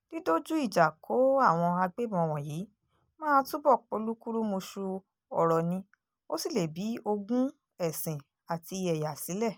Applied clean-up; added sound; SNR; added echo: none; none; none; none.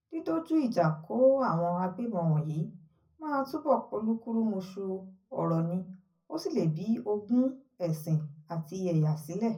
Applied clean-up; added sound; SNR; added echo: none; none; none; reverberation time 0.4 s.